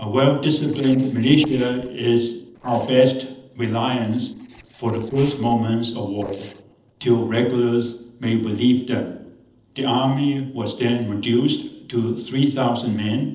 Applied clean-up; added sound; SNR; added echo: neural separator model SepFormer DNS4.